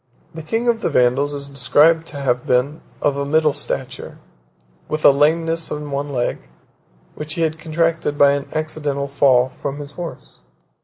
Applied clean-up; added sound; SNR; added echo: none; none; none; none.